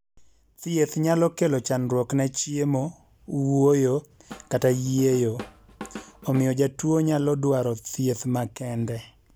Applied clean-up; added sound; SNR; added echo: none; Drum / Drum kit; 17 dB; none.